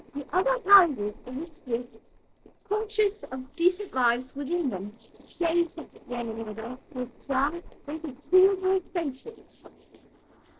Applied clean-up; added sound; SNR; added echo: neural separator model SepFormer DNS4.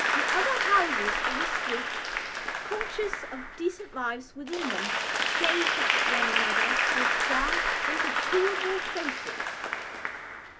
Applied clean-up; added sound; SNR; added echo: none; Applause / Crowd; -5 dB; none.